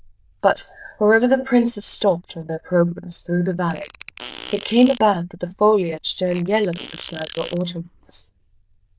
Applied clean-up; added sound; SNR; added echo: neural diffusion model UNIVERSE++.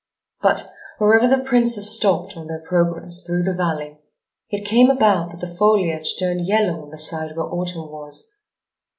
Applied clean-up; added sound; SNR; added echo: none; none; none; none.